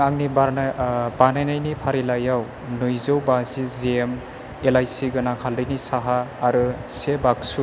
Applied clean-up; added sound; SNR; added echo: none; none; none; none.